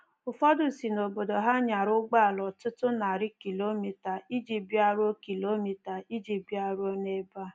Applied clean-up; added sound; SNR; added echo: none; none; none; none.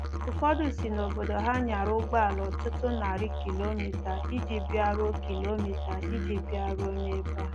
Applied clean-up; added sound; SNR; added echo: none; Musical instrument; 0 dB; none.